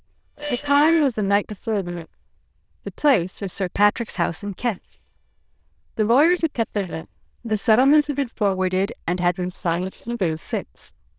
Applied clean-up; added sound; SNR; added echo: neural diffusion model UNIVERSE++.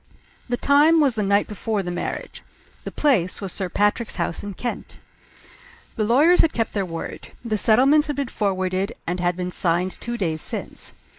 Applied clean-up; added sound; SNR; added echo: neural mask model Resemble Enhance denoiser.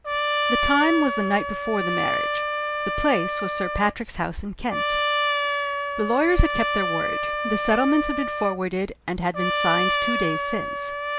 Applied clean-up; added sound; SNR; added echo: none; Trumpet; 1 dB; none.